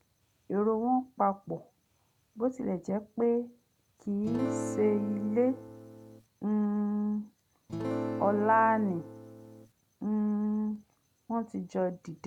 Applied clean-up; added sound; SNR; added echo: none; Acoustic guitar / Strum; 6 dB; none.